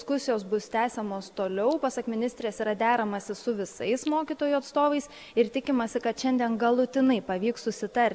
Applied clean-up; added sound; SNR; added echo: none; none; none; none.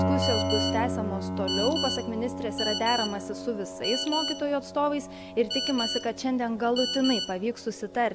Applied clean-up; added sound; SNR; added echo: none; Telephone + Piano; 2 dB; none.